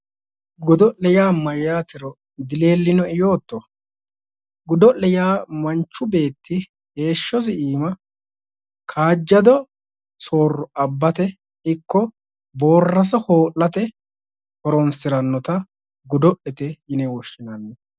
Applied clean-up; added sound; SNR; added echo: none; none; none; none.